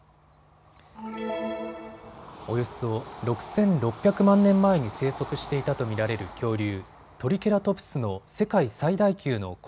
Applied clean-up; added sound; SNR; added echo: none; Train / Bird vocalization, bird call, bird song; 18 dB; none.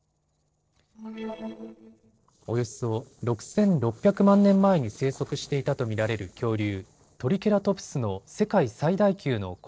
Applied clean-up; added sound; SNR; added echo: neural separator model SepFormer DNS4.